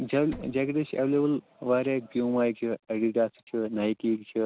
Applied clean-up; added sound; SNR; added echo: none; Slam; 20 dB; none.